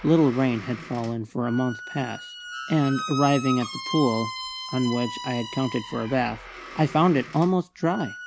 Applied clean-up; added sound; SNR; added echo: none; Squeak; 11 dB; none.